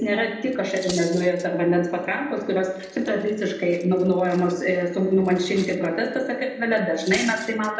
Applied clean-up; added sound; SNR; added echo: none; Cutlery, silverware; 20 dB; reverberation time 0.8 s.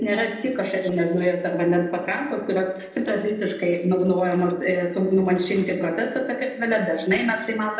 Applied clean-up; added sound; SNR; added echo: neural separator model SepFormer DNS4.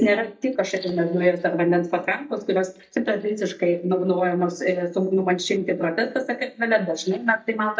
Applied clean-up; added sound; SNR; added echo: neural mask model DeepFilterNet 3.